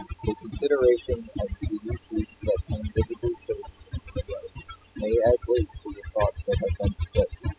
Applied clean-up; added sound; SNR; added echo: classical method spectral subtraction.